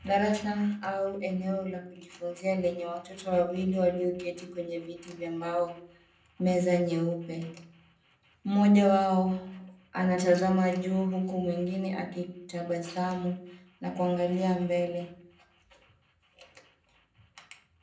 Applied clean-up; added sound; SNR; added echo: none; none; none; reverberation time 0.6 s.